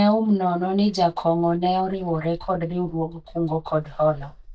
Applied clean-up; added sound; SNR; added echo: neural mask model DeepFilterNet 3.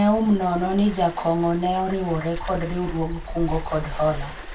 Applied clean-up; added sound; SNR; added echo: none; Waves, surf; 10 dB; reverberation time 0.2 s.